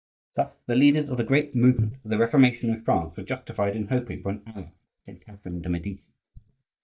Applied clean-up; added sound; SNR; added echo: neural mask model DeepFilterNet 3.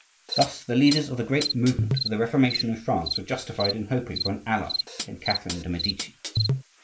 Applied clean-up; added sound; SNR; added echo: none; Hi-hat + Cricket; 4 dB; none.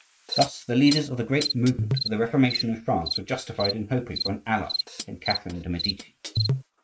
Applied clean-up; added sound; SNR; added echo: neural mask model RNNoise.